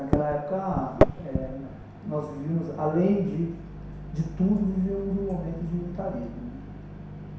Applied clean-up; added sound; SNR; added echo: none; Microwave oven; 3 dB; reverberation time 0.7 s.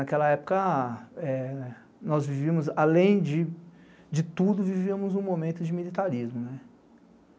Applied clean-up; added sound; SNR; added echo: none; none; none; none.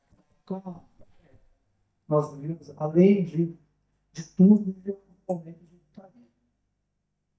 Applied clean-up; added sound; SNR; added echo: neural mask model DeepFilterNet 3.